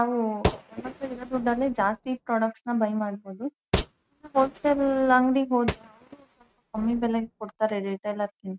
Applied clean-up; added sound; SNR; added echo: neural mask model RNNoise.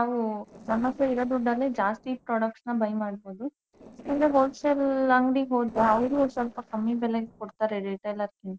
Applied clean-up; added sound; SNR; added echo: neural separator model SepFormer DNS4.